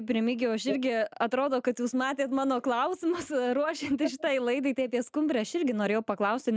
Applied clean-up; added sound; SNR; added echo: none; none; none; none.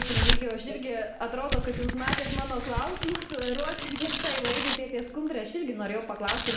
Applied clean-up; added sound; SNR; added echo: none; Tearing; -3 dB; reverberation time 0.6 s.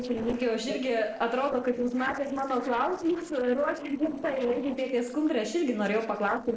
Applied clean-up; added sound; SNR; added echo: neural separator model SepFormer DNS4.